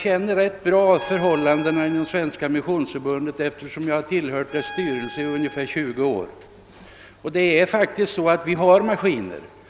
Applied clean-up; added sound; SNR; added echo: none; Bowed string instrument; 17 dB; none.